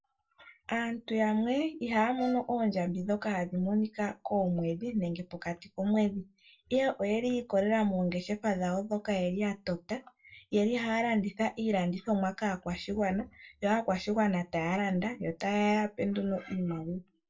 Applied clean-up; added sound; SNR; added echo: neural separator model SepFormer DNS4.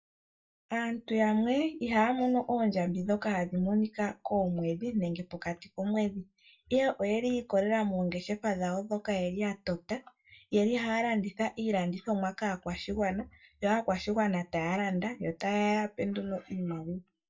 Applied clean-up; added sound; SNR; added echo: neural mask model DeepFilterNet 3.